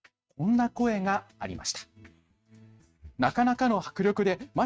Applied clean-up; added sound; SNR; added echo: neural mask model RNNoise.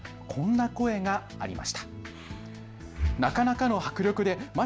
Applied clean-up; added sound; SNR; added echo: none; Breathing; 9 dB; none.